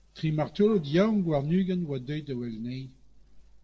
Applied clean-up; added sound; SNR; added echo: neural separator model SepFormer DNS4.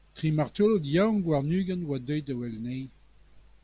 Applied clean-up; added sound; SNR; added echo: none; none; none; none.